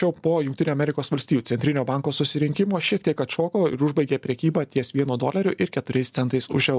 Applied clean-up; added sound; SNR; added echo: none; none; none; none.